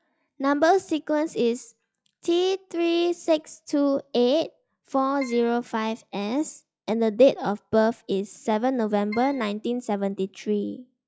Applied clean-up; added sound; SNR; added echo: classical method log-MMSE.